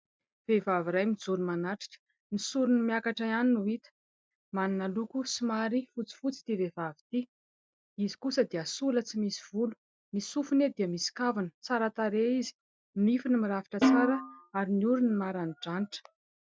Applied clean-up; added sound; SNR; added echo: classical method Wiener filter.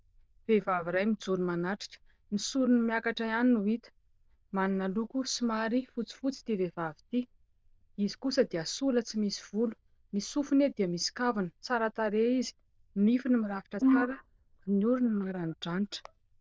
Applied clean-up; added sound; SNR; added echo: neural diffusion model UNIVERSE++.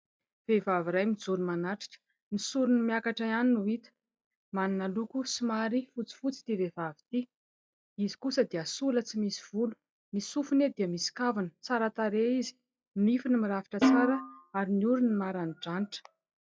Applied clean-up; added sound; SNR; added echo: classical method log-MMSE.